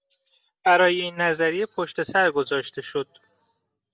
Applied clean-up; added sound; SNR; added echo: none; none; none; none.